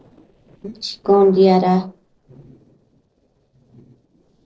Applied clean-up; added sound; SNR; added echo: neural separator model SepFormer DNS4.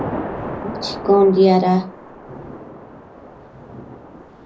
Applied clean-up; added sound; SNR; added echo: none; Thunder / Rain; 11 dB; reverberation time 0.4 s.